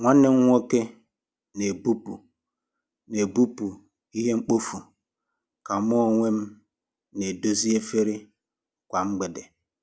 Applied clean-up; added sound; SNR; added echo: none; none; none; none.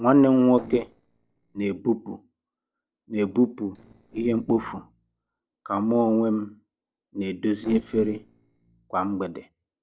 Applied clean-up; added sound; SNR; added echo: neural separator model SepFormer DNS4.